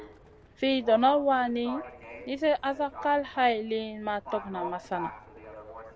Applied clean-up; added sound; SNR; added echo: none; Livestock, farm animals, working animals; 14 dB; none.